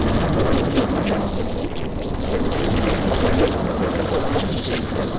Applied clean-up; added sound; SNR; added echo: neural separator model SepFormer DNS4.